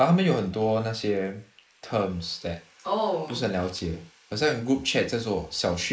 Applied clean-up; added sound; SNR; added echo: neural mask model Resemble Enhance denoiser.